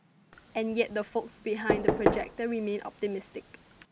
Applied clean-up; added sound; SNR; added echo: none; Knock / Wood; 0 dB; none.